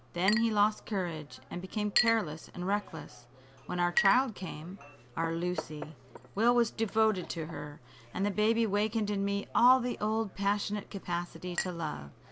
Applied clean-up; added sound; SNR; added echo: none; Chink, clink; 11 dB; none.